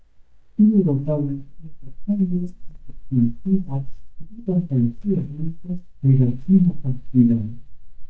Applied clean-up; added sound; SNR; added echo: neural mask model DeepFilterNet 3.